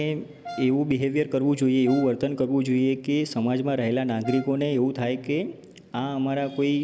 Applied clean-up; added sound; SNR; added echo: none; Brass instrument; 17 dB; none.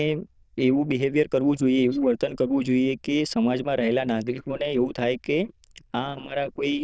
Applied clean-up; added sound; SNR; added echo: neural diffusion model UNIVERSE++.